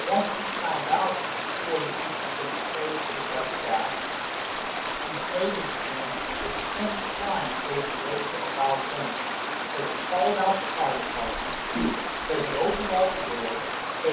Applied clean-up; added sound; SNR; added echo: none; Stream; 0 dB; reverberation time 0.5 s.